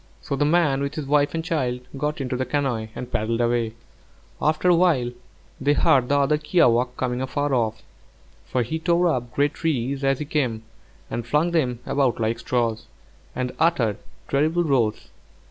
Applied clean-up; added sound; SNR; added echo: none; none; none; none.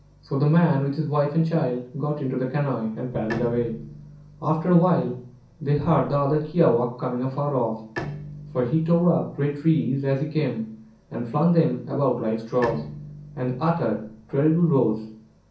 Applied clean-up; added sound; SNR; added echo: none; Bowed string instrument; 18 dB; reverberation time 0.6 s.